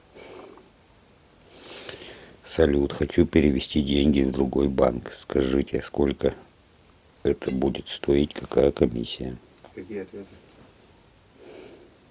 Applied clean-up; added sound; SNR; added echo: none; Shatter; 19 dB; none.